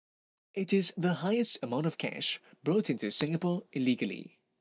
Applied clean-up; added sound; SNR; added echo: neural mask model DeepFilterNet 3.